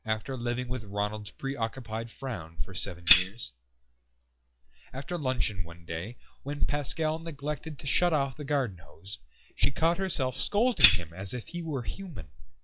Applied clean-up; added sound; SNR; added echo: classical method log-MMSE.